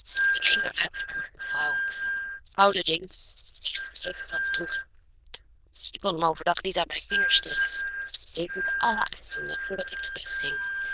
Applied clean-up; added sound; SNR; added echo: neural diffusion model UNIVERSE++.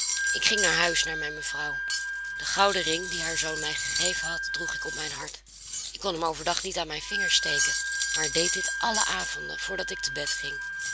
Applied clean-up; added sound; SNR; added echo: none; Cutlery, silverware + Wind instrument, woodwind instrument; 0 dB; none.